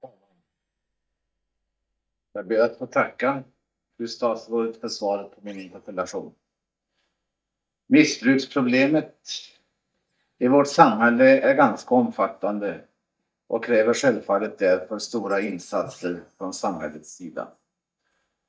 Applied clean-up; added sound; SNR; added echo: neural mask model DeepFilterNet 3.